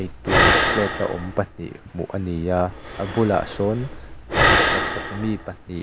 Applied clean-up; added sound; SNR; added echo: none; Breathing; -2 dB; none.